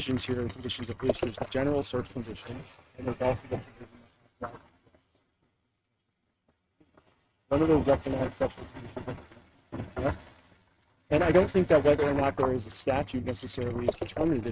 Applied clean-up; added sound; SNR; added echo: neural mask model RNNoise.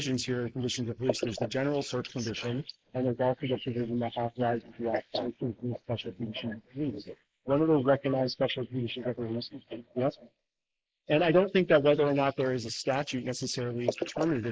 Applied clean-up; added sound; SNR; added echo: neural mask model Resemble Enhance denoiser.